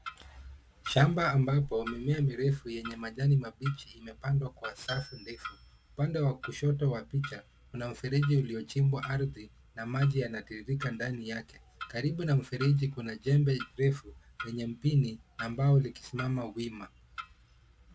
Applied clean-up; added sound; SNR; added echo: none; Tools + Clock; 17 dB; none.